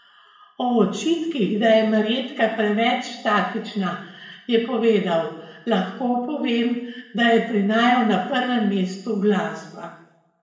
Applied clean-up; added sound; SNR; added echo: none; none; none; reverberation time 0.8 s.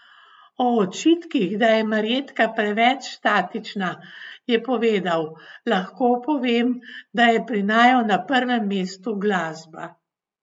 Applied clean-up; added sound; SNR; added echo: none; none; none; none.